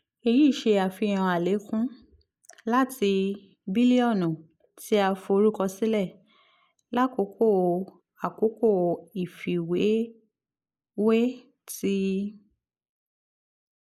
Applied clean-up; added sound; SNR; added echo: neural mask model Resemble Enhance denoiser.